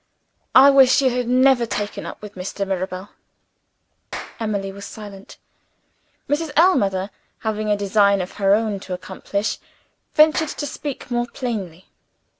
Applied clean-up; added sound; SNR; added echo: none; Clapping; 17 dB; none.